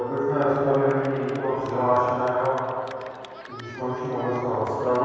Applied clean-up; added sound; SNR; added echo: none; Cheering; 19 dB; reverberation time 2.2 s.